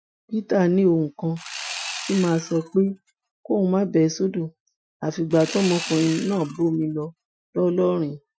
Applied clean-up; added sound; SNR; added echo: classical method Wiener filter.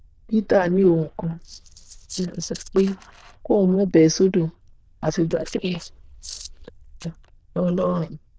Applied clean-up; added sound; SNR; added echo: neural diffusion model UNIVERSE++.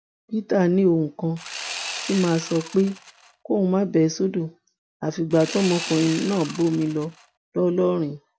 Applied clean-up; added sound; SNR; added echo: none; Sawing; 11 dB; none.